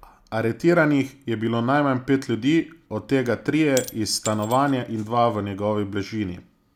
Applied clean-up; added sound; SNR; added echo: none; Shatter / Crushing; 18 dB; none.